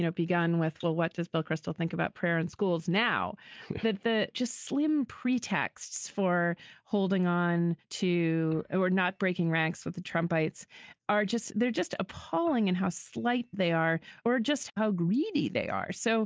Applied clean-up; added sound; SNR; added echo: neural mask model DeepFilterNet 3.